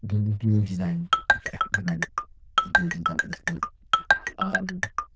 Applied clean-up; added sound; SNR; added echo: neural diffusion model UNIVERSE++.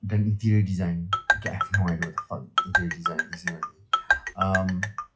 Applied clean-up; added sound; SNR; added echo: classical method log-MMSE.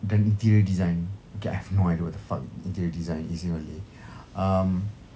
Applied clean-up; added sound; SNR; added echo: none; none; none; none.